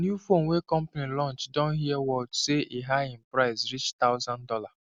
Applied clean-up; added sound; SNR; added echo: none; none; none; none.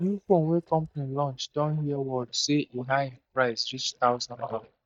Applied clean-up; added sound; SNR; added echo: neural mask model DeepFilterNet 3.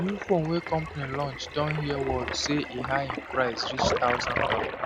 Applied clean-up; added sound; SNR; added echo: none; Toilet flush; 2 dB; none.